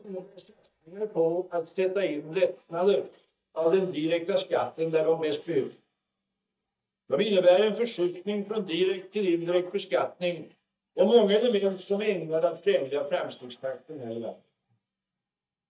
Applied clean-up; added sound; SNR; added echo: neural mask model DeepFilterNet 3.